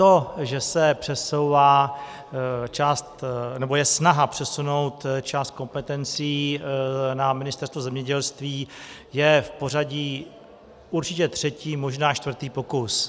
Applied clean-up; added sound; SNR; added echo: none; none; none; none.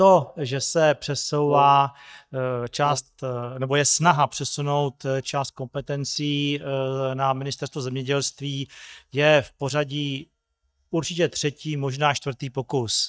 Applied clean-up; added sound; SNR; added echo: neural mask model DeepFilterNet 3.